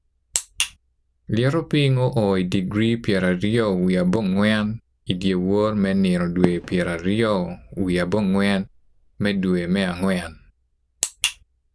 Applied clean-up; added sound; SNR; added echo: none; Fireworks; 15 dB; none.